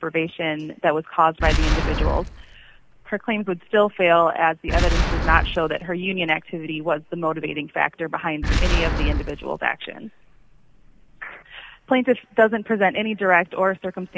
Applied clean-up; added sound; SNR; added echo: none; Boom; 2 dB; none.